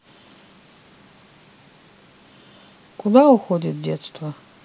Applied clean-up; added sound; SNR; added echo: none; none; none; none.